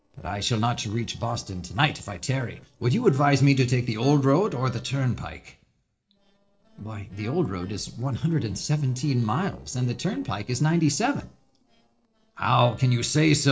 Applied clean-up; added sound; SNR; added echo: neural separator model SepFormer DNS4.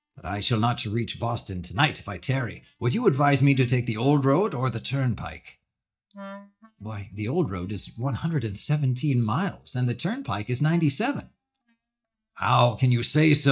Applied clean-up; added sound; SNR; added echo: neural mask model DeepFilterNet 3.